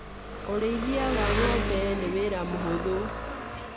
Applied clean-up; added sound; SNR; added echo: none; Engine; 1 dB; none.